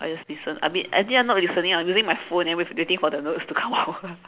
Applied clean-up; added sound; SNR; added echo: none; none; none; none.